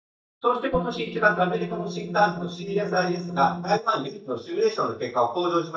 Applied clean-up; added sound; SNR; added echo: neural mask model DeepFilterNet 3.